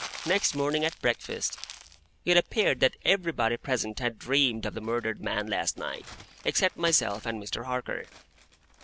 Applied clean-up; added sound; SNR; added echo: none; Crumpling, crinkling; 19 dB; none.